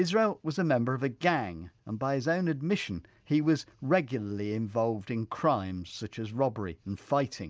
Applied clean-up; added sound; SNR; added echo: none; none; none; none.